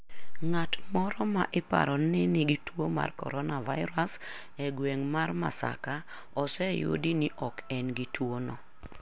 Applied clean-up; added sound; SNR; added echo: none; none; none; none.